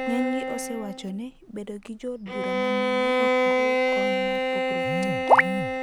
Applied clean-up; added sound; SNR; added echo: none; Bowed string instrument; -3 dB; none.